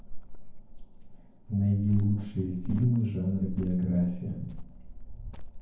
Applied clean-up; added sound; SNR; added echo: none; Cricket; 8 dB; reverberation time 0.9 s.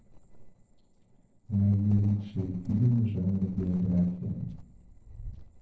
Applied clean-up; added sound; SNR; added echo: neural separator model SepFormer DNS4.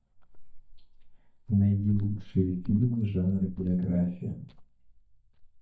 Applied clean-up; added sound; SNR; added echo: neural mask model DeepFilterNet 3.